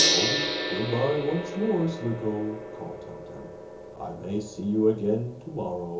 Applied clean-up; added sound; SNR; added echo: none; Gong; 3 dB; reverberation time 0.6 s.